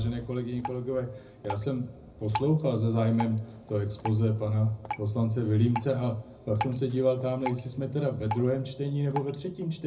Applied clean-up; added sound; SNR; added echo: none; Drip; 13 dB; reverberation time 0.4 s.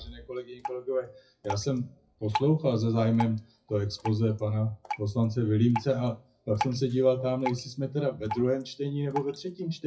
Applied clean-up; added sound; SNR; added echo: classical method WPE with log-MMSE.